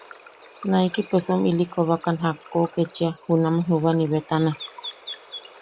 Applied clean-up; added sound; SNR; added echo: none; Water / Bird; 19 dB; none.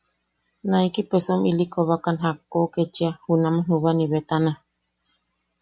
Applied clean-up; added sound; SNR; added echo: none; none; none; none.